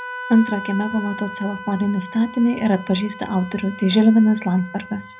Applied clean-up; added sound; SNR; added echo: none; Wind instrument, woodwind instrument; 14 dB; reverberation time 0.4 s.